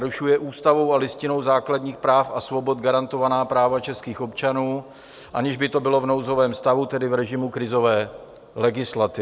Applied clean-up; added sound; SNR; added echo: none; none; none; none.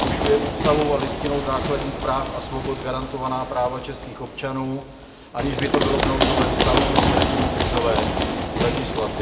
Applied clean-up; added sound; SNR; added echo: none; Run; -2 dB; reverberation time 1.3 s.